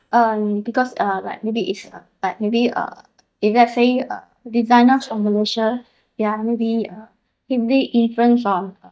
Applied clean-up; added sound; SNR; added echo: neural mask model DeepFilterNet 3.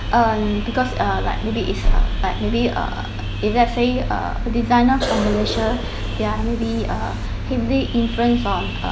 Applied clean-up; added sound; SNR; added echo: none; Cough; 10 dB; none.